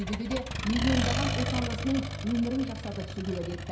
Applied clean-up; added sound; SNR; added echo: none; Accelerating, revving, vroom; 1 dB; reverberation time 0.5 s.